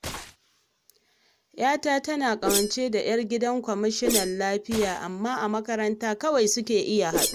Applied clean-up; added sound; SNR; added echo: none; Whoosh, swoosh, swish; 8 dB; none.